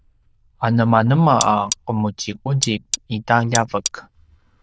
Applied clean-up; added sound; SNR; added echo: neural diffusion model UNIVERSE++.